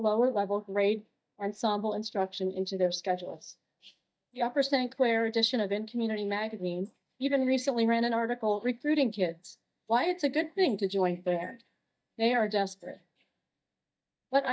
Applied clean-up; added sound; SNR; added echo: neural mask model DeepFilterNet 3.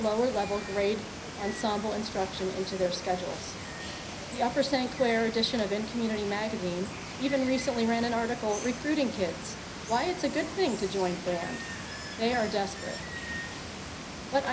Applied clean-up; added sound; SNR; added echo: none; Water; 8 dB; reverberation time 0.5 s.